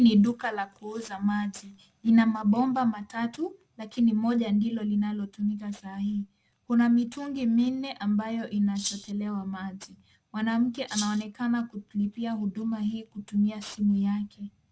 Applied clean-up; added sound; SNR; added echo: none; Rattle (instrument); 8 dB; none.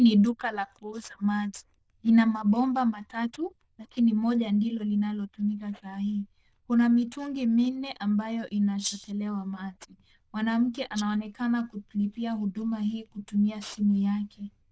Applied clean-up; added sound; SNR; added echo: neural diffusion model UNIVERSE++.